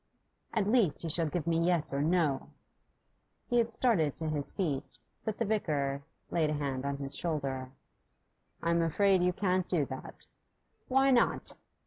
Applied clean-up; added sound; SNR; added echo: none; none; none; none.